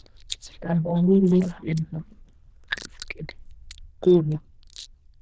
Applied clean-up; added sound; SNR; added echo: neural diffusion model UNIVERSE++.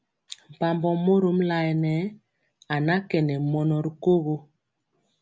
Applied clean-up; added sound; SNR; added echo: none; none; none; none.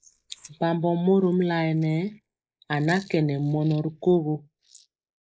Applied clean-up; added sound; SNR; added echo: neural mask model Resemble Enhance denoiser.